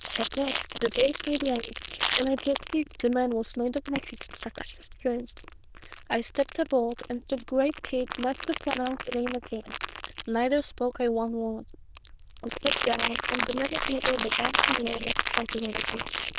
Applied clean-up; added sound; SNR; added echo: neural diffusion model UNIVERSE++.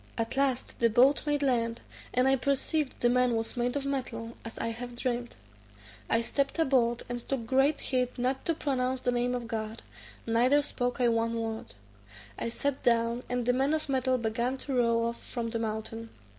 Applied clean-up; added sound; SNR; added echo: none; none; none; none.